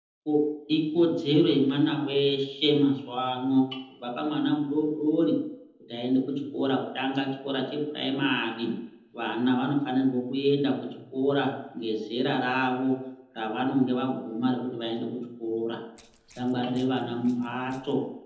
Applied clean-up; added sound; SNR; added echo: neural separator model SepFormer DNS4.